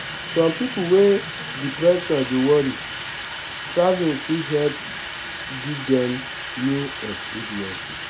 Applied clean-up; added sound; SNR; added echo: none; Sink (filling or washing) / Water tap, faucet; 7 dB; none.